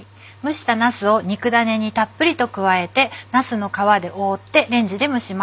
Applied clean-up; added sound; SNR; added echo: none; none; none; none.